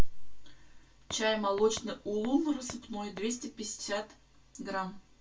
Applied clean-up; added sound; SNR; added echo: none; Walk, footsteps; 19 dB; reverberation time 0.2 s.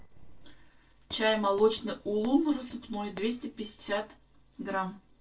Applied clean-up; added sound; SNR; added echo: neural separator model SepFormer DNS4.